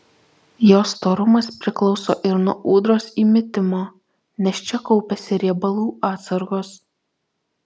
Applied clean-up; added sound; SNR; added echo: none; none; none; none.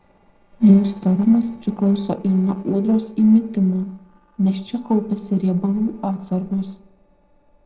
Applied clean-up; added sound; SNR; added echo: neural separator model SepFormer DNS4.